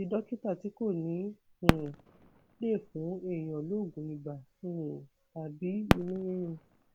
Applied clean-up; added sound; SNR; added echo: none; Fireworks; 1 dB; none.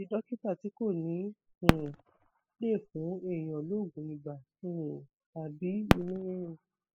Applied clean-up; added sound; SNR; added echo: classical method spectral subtraction.